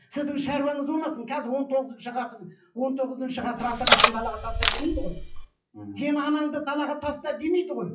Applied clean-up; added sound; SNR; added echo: classical method WPE with log-MMSE.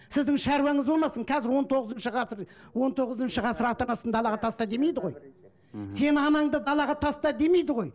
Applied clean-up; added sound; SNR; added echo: none; none; none; none.